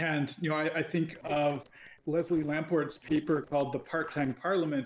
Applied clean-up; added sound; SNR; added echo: neural separator model SepFormer DNS4.